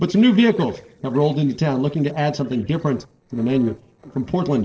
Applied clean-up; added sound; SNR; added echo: neural separator model SepFormer DNS4.